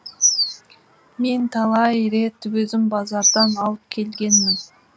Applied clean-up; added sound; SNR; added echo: none; Bird vocalization, bird call, bird song; -2 dB; none.